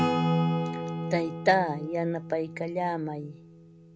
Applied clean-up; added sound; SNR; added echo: none; Acoustic guitar / Strum; 1 dB; none.